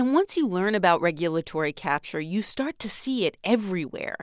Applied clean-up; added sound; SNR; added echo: none; none; none; none.